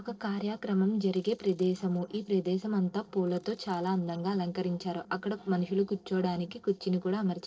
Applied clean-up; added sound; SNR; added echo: neural separator model SepFormer DNS4.